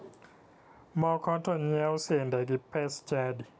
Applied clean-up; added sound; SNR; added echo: none; none; none; none.